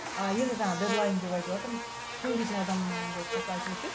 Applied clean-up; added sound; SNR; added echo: none; Buzz + Wind instrument, woodwind instrument; 4 dB; none.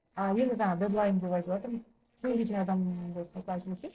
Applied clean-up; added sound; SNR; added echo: neural separator model SepFormer DNS4.